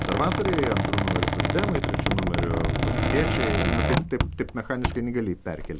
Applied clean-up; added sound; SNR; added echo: none; Squeak; -3 dB; none.